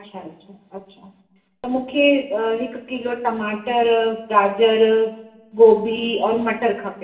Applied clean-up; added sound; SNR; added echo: none; none; none; reverberation time 0.9 s.